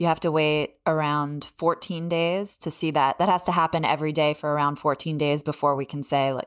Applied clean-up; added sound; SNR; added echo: none; none; none; none.